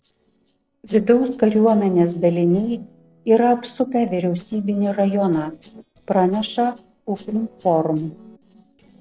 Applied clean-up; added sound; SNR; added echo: neural separator model SepFormer DNS4.